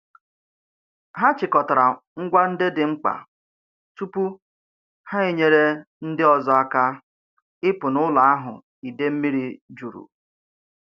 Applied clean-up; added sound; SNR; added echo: none; none; none; none.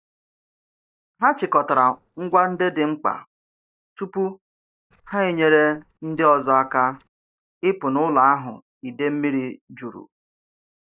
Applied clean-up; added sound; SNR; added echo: neural mask model DeepFilterNet 3.